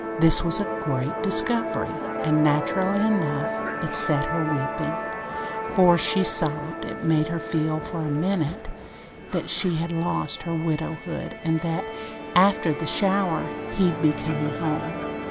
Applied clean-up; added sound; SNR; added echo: none; Musical instrument; 7 dB; none.